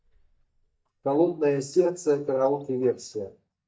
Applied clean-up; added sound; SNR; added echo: neural mask model DeepFilterNet 3.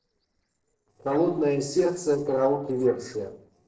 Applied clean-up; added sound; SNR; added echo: neural separator model SepFormer DNS4.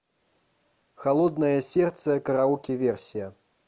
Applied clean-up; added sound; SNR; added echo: none; none; none; none.